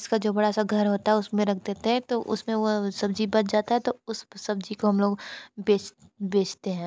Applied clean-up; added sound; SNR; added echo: none; none; none; none.